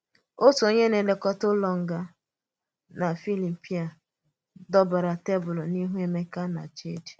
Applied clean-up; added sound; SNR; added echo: none; none; none; none.